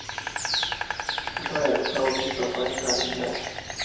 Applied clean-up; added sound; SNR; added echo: none; Insect; 0 dB; reverberation time 1.0 s.